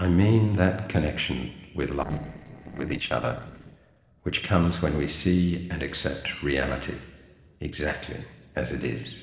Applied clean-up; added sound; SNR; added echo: neural separator model SepFormer DNS4.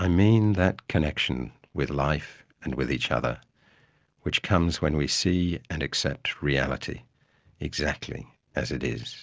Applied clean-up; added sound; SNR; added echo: none; none; none; none.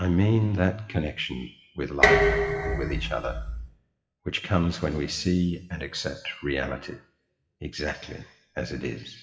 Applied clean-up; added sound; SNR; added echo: classical method WPE with log-MMSE.